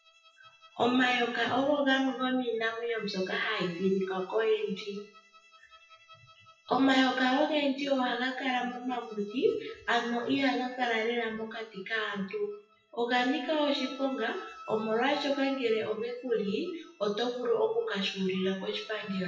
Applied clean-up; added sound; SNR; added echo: classical method WPE with log-MMSE.